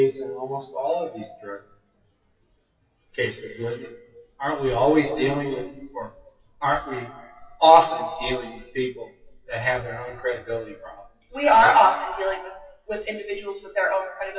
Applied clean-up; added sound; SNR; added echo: classical method WPE with log-MMSE.